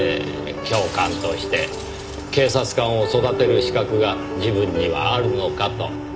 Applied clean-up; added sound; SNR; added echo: none; Shatter; 20 dB; reverberation time 2.2 s.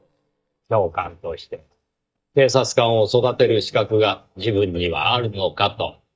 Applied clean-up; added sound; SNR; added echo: neural mask model DeepFilterNet 3.